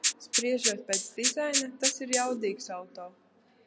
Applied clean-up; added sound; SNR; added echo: none; Rattle (instrument); -2 dB; none.